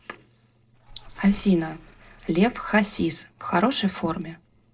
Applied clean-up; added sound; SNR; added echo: neural separator model SepFormer DNS4.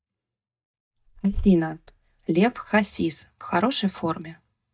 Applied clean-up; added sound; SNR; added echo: neural mask model DeepFilterNet 3.